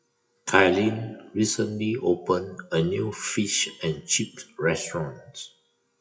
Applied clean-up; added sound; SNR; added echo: classical method WPE with log-MMSE.